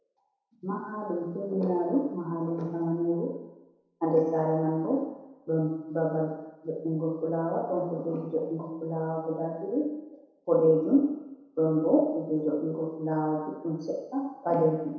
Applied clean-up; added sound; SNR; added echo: none; none; none; reverberation time 1.0 s.